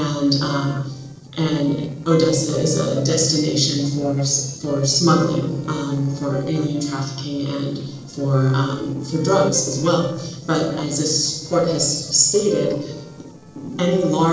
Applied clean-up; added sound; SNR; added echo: neural separator model SepFormer DNS4.